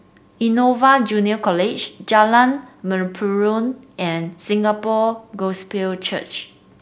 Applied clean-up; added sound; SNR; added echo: none; none; none; none.